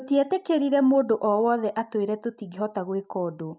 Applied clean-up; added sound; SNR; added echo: none; none; none; none.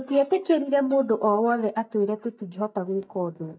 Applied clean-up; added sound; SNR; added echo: neural mask model DeepFilterNet 3.